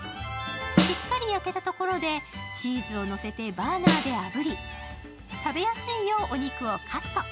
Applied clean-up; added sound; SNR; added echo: none; Snare drum; -1 dB; none.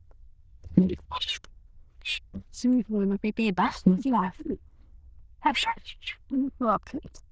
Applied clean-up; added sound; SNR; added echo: neural diffusion model UNIVERSE++.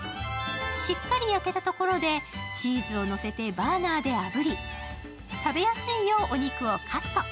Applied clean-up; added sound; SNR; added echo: none; none; none; none.